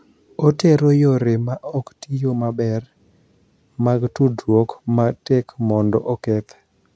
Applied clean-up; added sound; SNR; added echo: none; none; none; none.